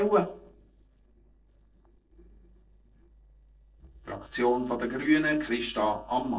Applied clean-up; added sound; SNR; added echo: neural separator model SepFormer DNS4.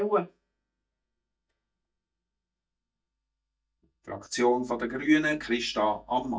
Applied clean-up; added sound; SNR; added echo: neural mask model DeepFilterNet 3.